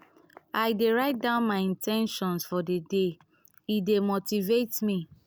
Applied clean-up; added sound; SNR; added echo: none; none; none; none.